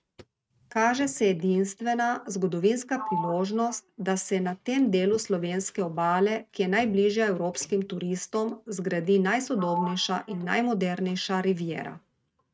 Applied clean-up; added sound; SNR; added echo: neural mask model RNNoise.